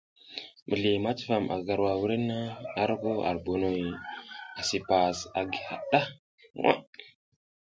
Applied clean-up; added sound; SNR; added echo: none; none; none; none.